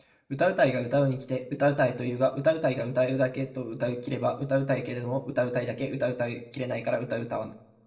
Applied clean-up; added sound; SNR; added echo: none; none; none; reverberation time 0.5 s.